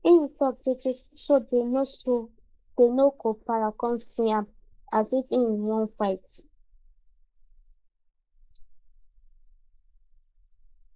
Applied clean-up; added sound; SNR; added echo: neural mask model Resemble Enhance denoiser.